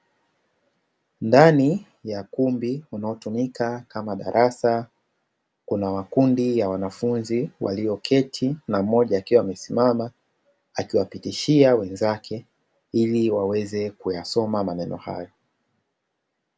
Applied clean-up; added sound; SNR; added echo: none; none; none; none.